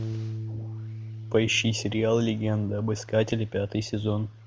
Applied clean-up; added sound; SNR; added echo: none; Bass guitar; 10 dB; none.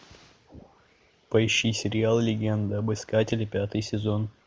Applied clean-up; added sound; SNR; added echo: none; none; none; none.